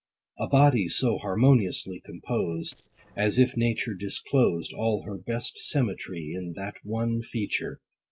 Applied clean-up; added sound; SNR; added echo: neural separator model SepFormer DNS4.